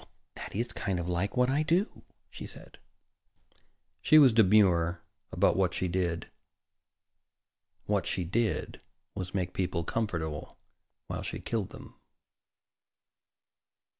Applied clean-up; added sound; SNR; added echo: none; none; none; none.